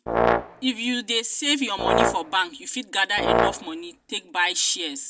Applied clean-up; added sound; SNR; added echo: none; Brass instrument; -2 dB; none.